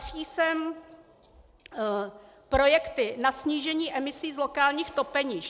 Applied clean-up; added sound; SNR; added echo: none; none; none; none.